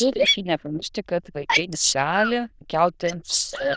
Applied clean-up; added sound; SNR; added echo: neural diffusion model UNIVERSE++.